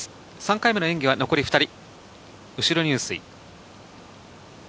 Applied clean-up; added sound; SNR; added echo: none; none; none; none.